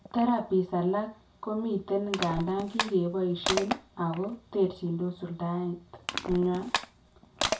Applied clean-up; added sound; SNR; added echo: none; Crushing; 7 dB; reverberation time 0.3 s.